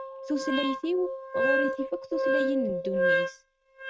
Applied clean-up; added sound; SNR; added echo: neural mask model RNNoise.